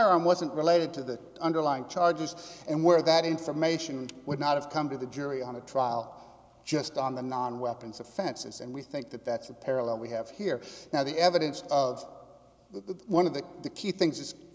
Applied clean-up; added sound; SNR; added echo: none; none; none; none.